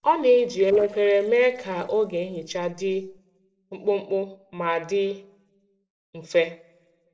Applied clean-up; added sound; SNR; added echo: neural separator model SepFormer DNS4.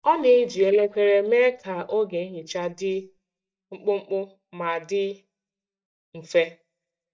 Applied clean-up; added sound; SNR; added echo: neural mask model DeepFilterNet 3.